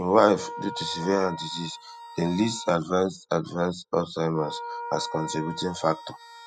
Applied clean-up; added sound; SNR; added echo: classical method spectral subtraction.